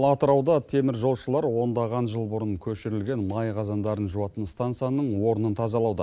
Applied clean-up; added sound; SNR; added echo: none; none; none; none.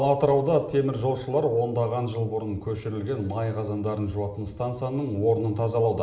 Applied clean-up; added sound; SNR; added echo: none; none; none; reverberation time 1.2 s.